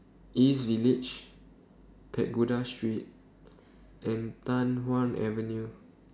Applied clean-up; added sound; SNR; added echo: none; none; none; none.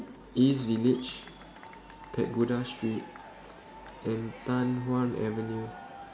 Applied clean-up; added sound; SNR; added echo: none; Crowd / Cheering; 16 dB; none.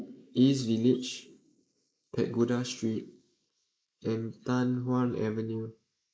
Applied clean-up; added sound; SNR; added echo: neural mask model Resemble Enhance denoiser.